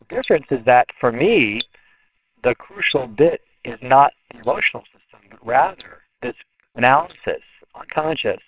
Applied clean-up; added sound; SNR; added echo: neural separator model SepFormer WHAMR!.